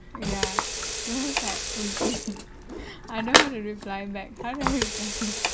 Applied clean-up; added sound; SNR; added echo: none; Tools + Sink (filling or washing) / Water tap, faucet; -5 dB; none.